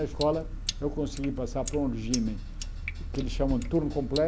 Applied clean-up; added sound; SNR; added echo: none; Sink (filling or washing); 4 dB; none.